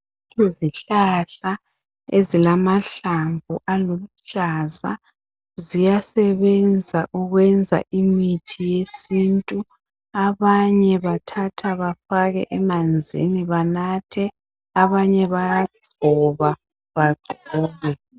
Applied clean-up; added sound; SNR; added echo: none; none; none; none.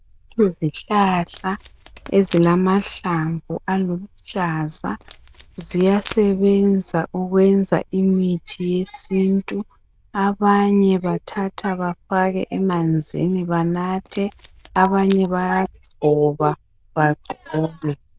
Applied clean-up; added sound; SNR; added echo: neural diffusion model UNIVERSE++.